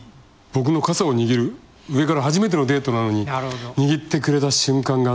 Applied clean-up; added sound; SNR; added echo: none; none; none; none.